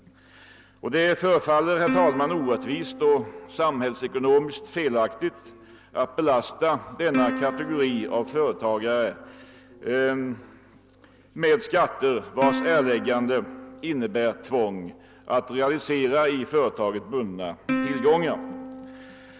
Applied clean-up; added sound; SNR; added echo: none; Plucked string instrument; 11 dB; none.